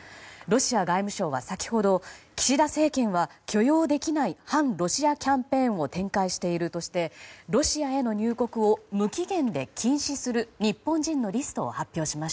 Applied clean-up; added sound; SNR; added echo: none; none; none; none.